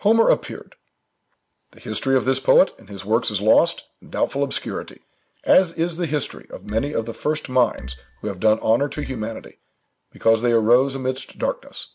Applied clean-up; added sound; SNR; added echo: none; Marimba, xylophone; 13 dB; none.